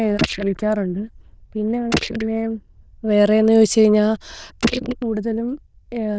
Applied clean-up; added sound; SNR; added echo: neural diffusion model UNIVERSE++.